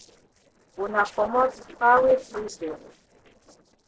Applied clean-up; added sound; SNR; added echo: neural separator model SepFormer DNS4.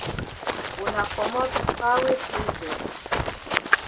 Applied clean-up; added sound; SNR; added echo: none; Run; -2 dB; reverberation time 0.1 s.